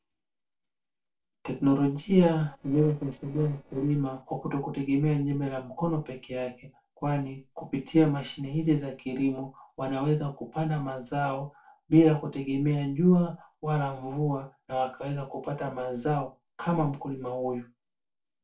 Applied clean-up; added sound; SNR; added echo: neural separator model SepFormer DNS4.